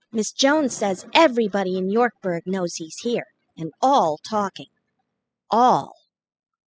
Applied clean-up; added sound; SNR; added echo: classical method spectral subtraction.